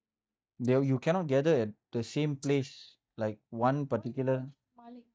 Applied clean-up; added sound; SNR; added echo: neural mask model DeepFilterNet 3.